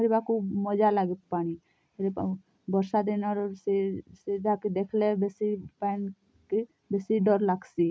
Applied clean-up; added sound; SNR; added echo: none; none; none; none.